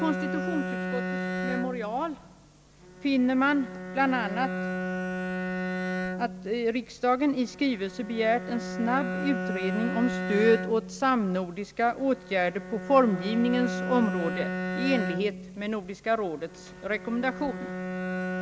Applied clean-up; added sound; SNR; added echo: none; Bowed string instrument; 5 dB; none.